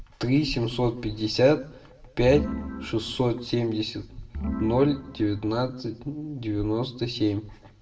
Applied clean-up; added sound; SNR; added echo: none; Organ; 8 dB; reverberation time 0.6 s.